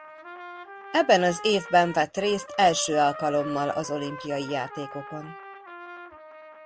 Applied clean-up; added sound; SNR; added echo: none; Trumpet; 14 dB; none.